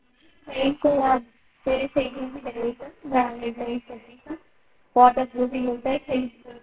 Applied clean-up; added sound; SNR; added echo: neural separator model SepFormer WHAMR!.